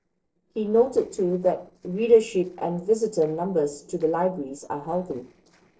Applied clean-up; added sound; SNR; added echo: neural separator model SepFormer DNS4.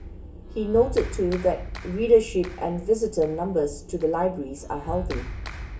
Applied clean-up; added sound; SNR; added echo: none; Clapping; 12 dB; reverberation time 0.2 s.